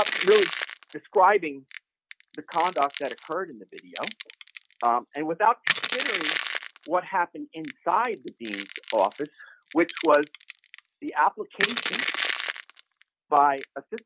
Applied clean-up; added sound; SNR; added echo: none; Crushing; 5 dB; none.